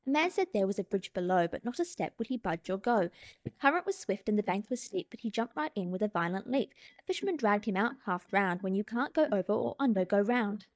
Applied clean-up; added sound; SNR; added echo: neural mask model DeepFilterNet 3.